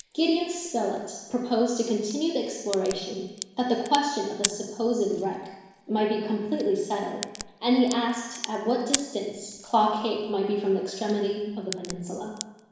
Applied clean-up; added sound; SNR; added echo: none; Crack; 13 dB; reverberation time 1.0 s.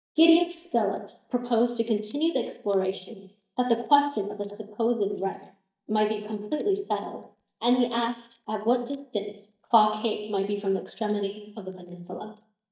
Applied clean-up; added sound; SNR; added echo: neural mask model DeepFilterNet 3.